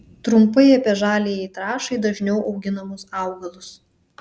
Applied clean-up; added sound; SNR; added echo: none; none; none; none.